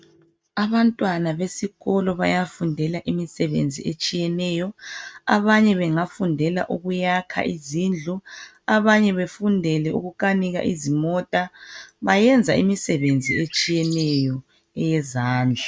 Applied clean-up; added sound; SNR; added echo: neural mask model RNNoise.